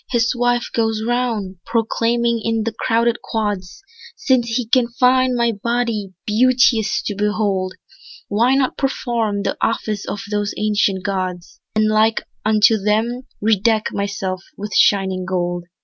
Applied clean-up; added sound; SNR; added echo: none; none; none; none.